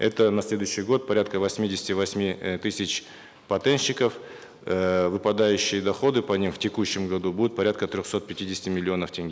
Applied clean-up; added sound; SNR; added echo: none; none; none; none.